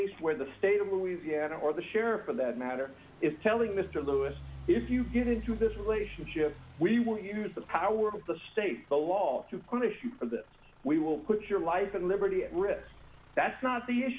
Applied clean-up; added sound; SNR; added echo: none; Idling / Truck; 18 dB; none.